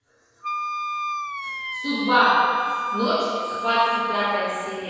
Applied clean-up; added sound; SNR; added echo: none; Wind instrument, woodwind instrument; 5 dB; reverberation time 1.8 s.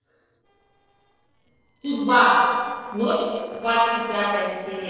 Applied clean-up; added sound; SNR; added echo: neural separator model SepFormer DNS4.